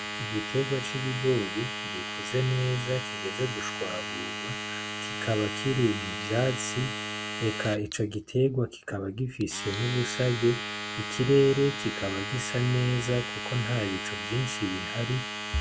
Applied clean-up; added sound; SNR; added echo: none; Domestic sounds, home sounds; 6 dB; none.